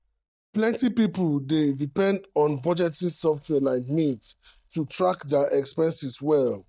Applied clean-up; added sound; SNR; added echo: neural mask model DeepFilterNet 3.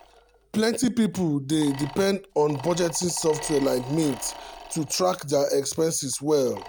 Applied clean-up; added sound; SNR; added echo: none; Mechanisms; 18 dB; none.